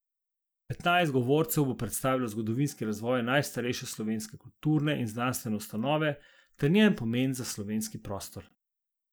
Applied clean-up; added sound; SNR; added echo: none; none; none; none.